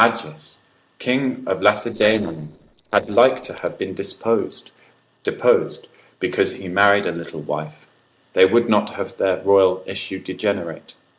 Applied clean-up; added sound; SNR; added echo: neural separator model SepFormer DNS4.